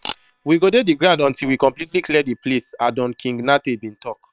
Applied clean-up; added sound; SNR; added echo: neural separator model SepFormer WHAM!.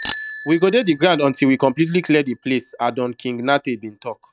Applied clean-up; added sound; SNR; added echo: neural mask model RNNoise.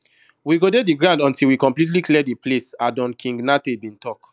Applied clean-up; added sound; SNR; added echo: none; none; none; none.